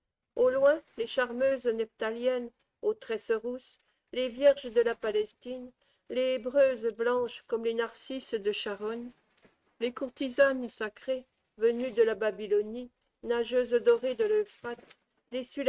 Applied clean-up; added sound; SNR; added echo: neural mask model RNNoise.